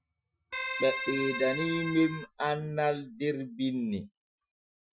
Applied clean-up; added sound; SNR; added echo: classical method Wiener filter.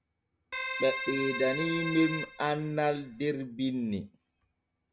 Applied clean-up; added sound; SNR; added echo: none; Keyboard (musical); 5 dB; none.